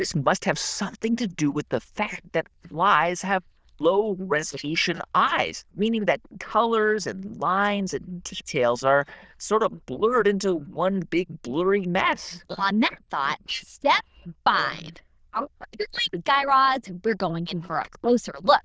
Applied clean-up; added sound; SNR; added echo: neural diffusion model UNIVERSE++.